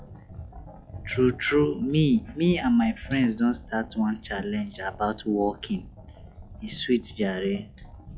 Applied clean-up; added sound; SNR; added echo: classical method log-MMSE.